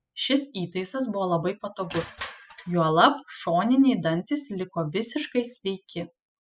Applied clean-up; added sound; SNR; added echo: classical method spectral subtraction.